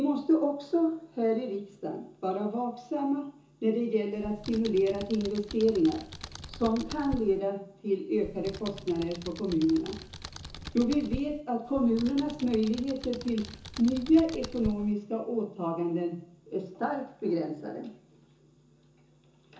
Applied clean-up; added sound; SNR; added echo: none; Computer keyboard; 13 dB; reverberation time 0.7 s.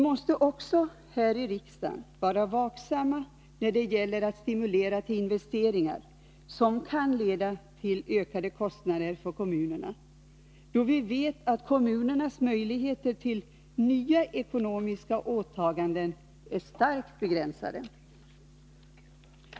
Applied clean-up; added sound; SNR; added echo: none; none; none; none.